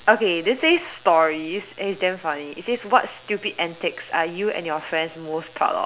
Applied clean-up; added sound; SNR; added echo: none; none; none; none.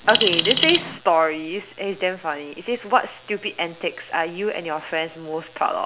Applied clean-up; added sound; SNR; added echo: none; Alarm; 1 dB; none.